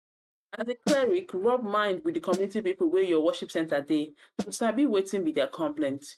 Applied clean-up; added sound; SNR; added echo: neural mask model RNNoise.